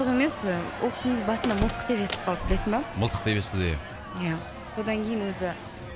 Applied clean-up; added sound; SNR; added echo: none; Crowd + Slam; 6 dB; none.